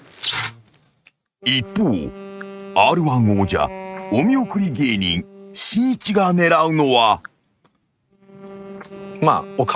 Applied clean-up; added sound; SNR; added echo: neural mask model RNNoise.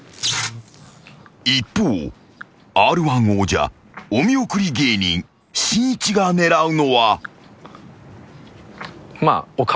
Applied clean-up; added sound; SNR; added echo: none; none; none; none.